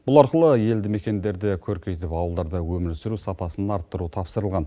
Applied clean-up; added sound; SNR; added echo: none; none; none; none.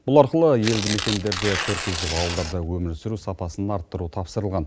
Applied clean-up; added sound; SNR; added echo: none; Tearing; 6 dB; none.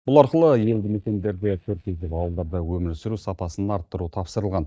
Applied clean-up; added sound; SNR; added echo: neural mask model DeepFilterNet 3.